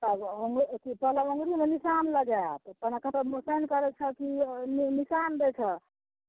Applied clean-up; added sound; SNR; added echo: none; none; none; none.